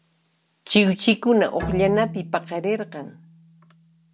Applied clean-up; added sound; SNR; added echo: none; Bowed string instrument; 13 dB; none.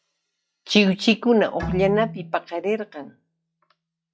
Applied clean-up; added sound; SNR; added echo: classical method log-MMSE.